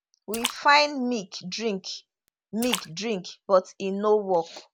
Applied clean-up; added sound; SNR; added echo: none; Splash, splatter; 13 dB; none.